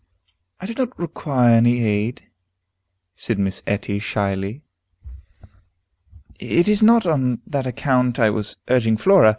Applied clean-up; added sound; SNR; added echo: none; none; none; none.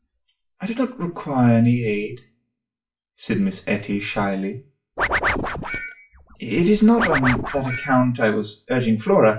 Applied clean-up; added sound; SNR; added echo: classical method WPE with log-MMSE.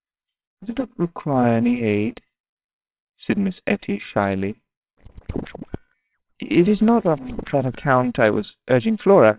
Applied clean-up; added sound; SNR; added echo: neural separator model SepFormer WHAMR!.